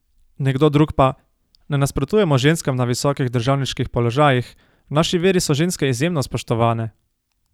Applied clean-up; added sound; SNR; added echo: none; none; none; none.